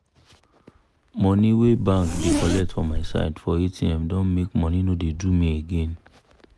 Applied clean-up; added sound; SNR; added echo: none; Zipper (clothing); 4 dB; none.